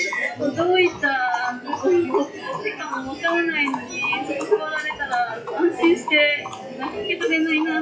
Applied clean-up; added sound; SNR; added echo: classical method WPE with log-MMSE.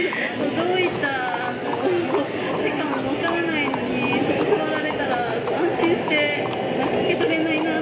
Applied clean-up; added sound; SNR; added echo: none; Livestock, farm animals, working animals; 12 dB; reverberation time 2.1 s.